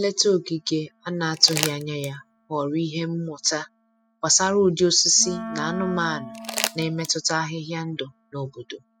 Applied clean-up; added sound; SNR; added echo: classical method spectral subtraction.